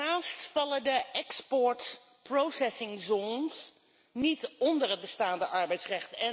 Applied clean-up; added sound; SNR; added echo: none; none; none; none.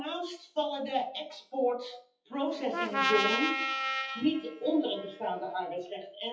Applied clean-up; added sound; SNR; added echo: classical method WPE with log-MMSE.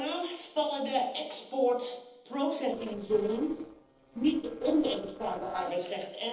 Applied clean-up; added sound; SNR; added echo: neural separator model SepFormer DNS4.